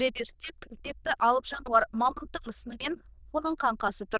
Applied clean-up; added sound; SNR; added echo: neural diffusion model UNIVERSE++.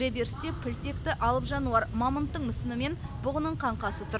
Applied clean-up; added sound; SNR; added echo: none; Fixed-wing aircraft, airplane; 5 dB; none.